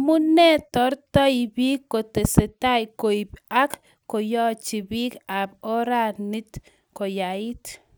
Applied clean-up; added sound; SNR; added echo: none; none; none; none.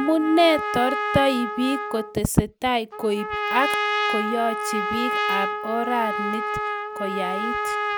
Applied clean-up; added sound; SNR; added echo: none; Trumpet; 2 dB; none.